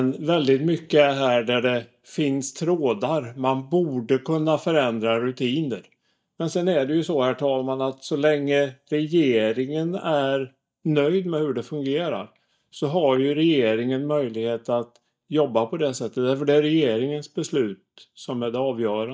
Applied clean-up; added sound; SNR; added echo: neural mask model DeepFilterNet 3.